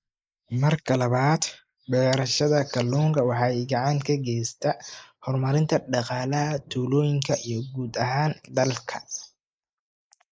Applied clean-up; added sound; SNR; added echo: neural mask model Resemble Enhance denoiser.